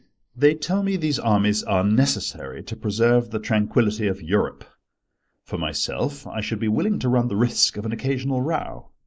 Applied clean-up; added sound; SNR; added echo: neural mask model Resemble Enhance denoiser.